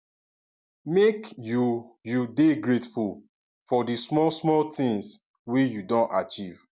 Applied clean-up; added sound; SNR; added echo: none; none; none; none.